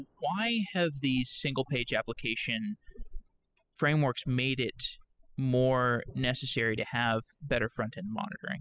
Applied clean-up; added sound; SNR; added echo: classical method spectral subtraction.